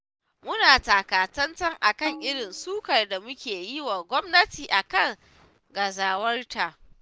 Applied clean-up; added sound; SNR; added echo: none; Tabla; 16 dB; none.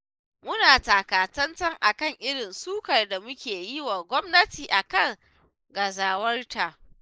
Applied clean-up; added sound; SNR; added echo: neural mask model Resemble Enhance denoiser.